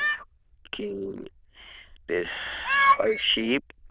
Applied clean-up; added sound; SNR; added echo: neural diffusion model UNIVERSE++.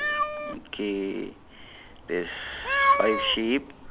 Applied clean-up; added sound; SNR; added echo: none; Meow; -1 dB; none.